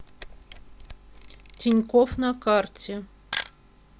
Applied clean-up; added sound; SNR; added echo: none; Camera; 13 dB; none.